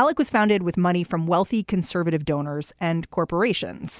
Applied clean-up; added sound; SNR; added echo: none; none; none; none.